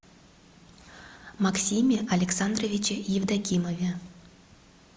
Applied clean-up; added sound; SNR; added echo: none; none; none; none.